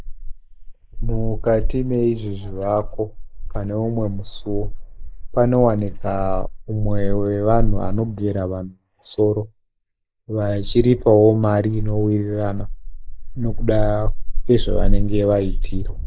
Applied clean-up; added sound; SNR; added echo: neural mask model Resemble Enhance denoiser.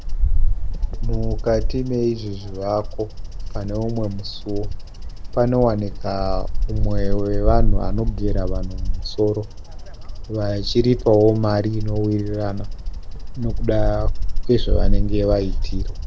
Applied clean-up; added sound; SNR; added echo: none; Bird vocalization, bird call, bird song; -3 dB; none.